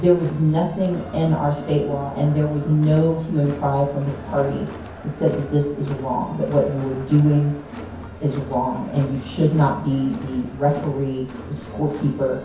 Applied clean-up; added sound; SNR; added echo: none; Crowd; 14 dB; reverberation time 0.6 s.